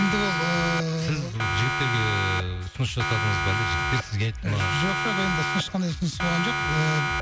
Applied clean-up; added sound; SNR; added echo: none; Siren; 1 dB; none.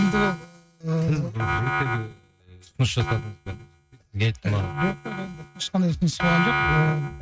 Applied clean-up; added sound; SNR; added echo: neural mask model RNNoise.